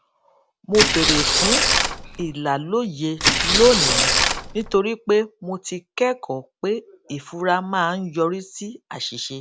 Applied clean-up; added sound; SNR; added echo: none; Tearing; -4 dB; none.